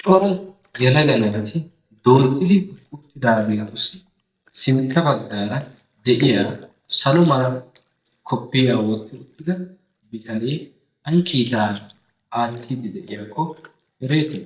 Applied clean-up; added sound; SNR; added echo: neural mask model DeepFilterNet 3.